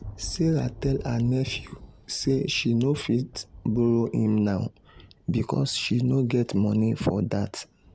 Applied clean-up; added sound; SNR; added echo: none; Thunder; 19 dB; none.